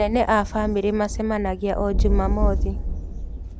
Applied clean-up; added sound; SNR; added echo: none; Thunder; 1 dB; none.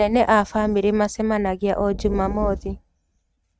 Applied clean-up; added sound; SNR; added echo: neural mask model RNNoise.